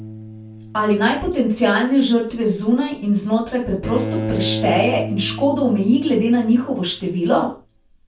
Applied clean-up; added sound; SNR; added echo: none; Bowed string instrument; 11 dB; reverberation time 0.3 s.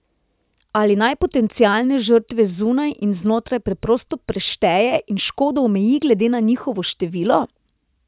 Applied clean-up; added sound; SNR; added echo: none; none; none; none.